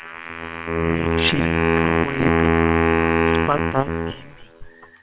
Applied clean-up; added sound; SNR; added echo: neural separator model SepFormer WHAM!.